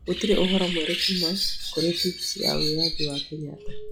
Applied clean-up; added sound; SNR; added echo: classical method log-MMSE.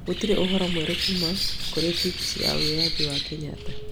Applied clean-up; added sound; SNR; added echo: none; Bird; -1 dB; none.